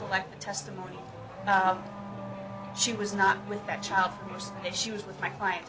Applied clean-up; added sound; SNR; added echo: none; Race car, auto racing / Accelerating, revving, vroom; 10 dB; none.